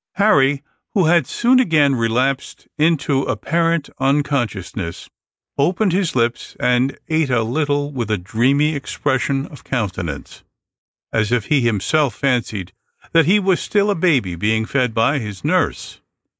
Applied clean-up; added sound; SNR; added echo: neural mask model Resemble Enhance denoiser.